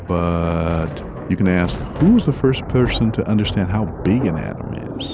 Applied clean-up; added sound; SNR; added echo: none; Thunder; 9 dB; none.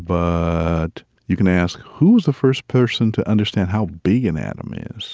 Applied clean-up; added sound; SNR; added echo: none; none; none; none.